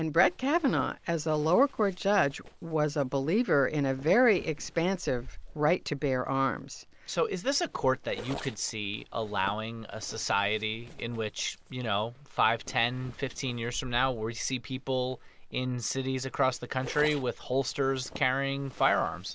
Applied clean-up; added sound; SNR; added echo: none; Zipper (clothing); 18 dB; none.